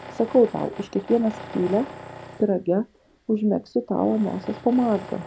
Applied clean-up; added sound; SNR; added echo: none; Tools; 17 dB; none.